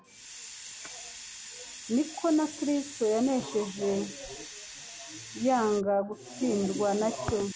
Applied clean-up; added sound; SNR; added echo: none; Hiss; 13 dB; none.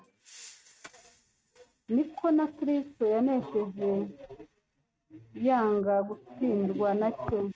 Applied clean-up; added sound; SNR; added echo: neural mask model RNNoise.